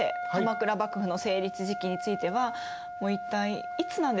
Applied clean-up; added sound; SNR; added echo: none; Wind instrument, woodwind instrument; 6 dB; none.